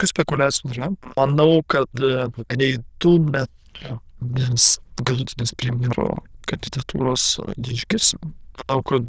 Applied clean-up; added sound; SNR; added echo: neural diffusion model UNIVERSE++.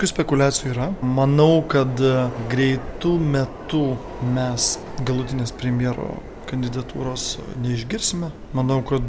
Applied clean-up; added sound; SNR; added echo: none; Subway, metro, underground; 15 dB; none.